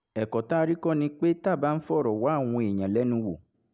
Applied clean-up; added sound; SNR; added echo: none; none; none; none.